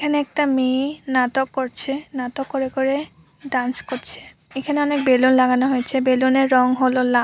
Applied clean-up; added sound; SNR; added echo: none; none; none; none.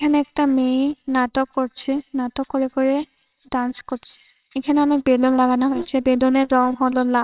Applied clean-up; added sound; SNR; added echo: neural separator model SepFormer WHAMR!.